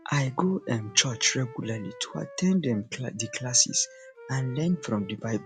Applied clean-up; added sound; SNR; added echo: none; Wind instrument, woodwind instrument; 19 dB; none.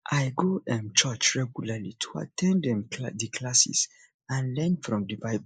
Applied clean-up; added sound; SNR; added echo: neural mask model Resemble Enhance denoiser.